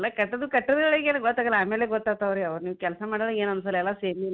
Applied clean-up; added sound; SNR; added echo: none; none; none; none.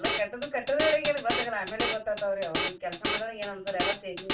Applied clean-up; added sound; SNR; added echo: none; Drum kit; -5 dB; reverberation time 0.2 s.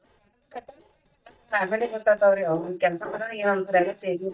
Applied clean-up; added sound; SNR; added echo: neural mask model DeepFilterNet 3.